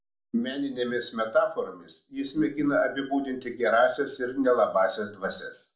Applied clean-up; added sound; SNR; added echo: none; none; none; reverberation time 0.4 s.